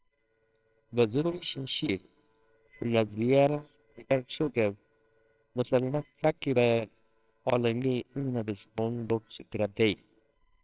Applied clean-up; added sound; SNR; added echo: neural separator model SepFormer WHAMR!.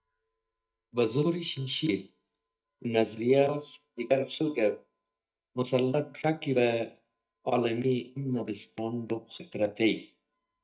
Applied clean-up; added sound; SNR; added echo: neural mask model DeepFilterNet 3.